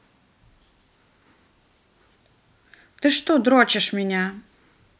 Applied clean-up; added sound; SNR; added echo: none; none; none; none.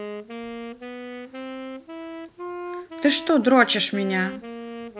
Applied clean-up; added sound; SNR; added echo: none; Wind instrument, woodwind instrument; 10 dB; none.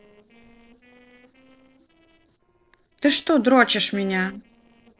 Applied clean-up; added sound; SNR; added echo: neural separator model SepFormer DNS4.